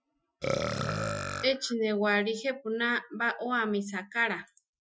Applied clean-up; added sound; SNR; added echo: classical method Wiener filter.